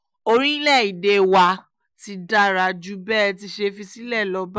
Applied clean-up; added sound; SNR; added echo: none; none; none; none.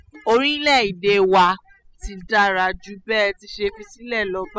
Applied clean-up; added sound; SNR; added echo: classical method spectral subtraction.